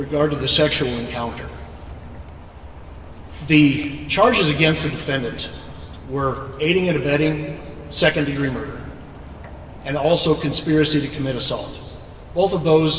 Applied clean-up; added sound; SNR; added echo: none; Rain; 16 dB; reverberation time 2.8 s.